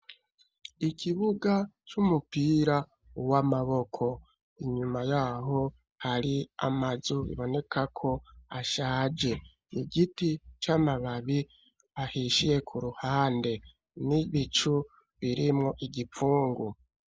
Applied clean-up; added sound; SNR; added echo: none; none; none; none.